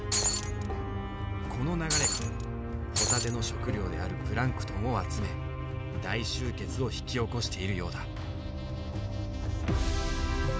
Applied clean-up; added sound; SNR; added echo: none; Shatter; -1 dB; none.